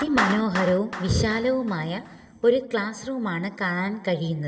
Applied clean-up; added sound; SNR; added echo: none; Clapping; 10 dB; reverberation time 2.1 s.